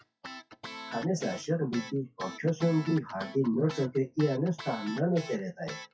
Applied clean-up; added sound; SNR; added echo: classical method WPE with log-MMSE.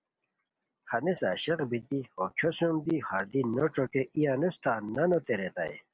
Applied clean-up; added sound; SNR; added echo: none; none; none; none.